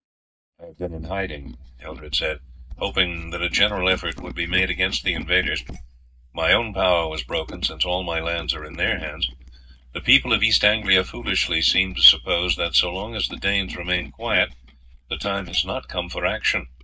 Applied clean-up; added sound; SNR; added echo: neural mask model DeepFilterNet 3.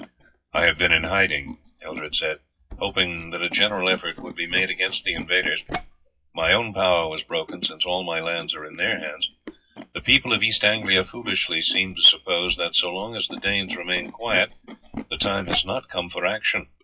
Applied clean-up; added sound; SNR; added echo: classical method WPE with log-MMSE.